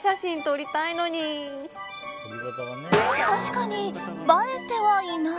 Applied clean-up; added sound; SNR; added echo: none; none; none; none.